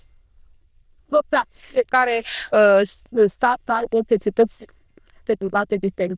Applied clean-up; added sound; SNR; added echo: neural diffusion model UNIVERSE++.